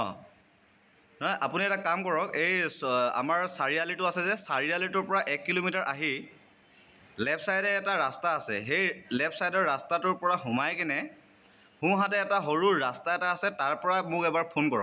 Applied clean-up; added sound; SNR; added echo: none; none; none; none.